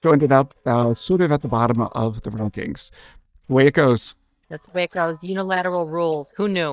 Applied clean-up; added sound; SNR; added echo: neural mask model DeepFilterNet 3.